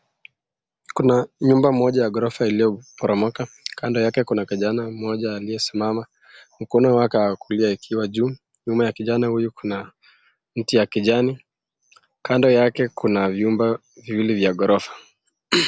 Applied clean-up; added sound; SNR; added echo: none; none; none; none.